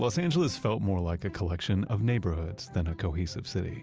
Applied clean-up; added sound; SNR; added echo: none; none; none; none.